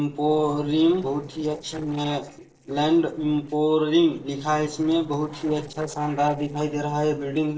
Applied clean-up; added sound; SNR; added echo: neural separator model SepFormer DNS4.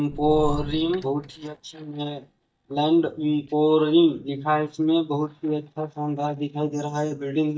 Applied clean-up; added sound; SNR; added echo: neural mask model DeepFilterNet 3.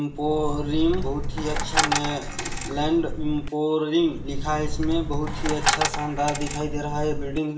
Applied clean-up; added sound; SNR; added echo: none; Coin (dropping); 1 dB; reverberation time 0.6 s.